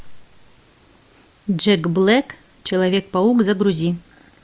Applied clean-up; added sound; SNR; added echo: none; none; none; none.